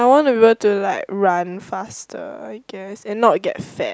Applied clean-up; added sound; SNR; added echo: none; none; none; none.